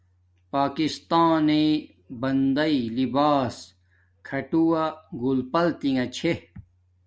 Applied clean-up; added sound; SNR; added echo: none; none; none; none.